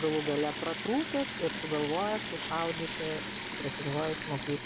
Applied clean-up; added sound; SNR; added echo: none; Sink (filling or washing) / Water tap, faucet; -1 dB; none.